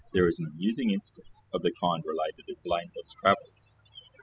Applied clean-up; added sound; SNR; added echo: classical method spectral subtraction.